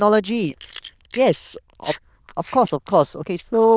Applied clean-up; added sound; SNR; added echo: neural diffusion model UNIVERSE++.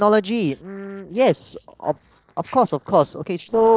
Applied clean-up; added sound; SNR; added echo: neural separator model SepFormer DNS4.